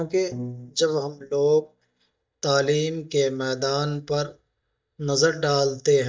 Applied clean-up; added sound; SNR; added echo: neural mask model DeepFilterNet 3.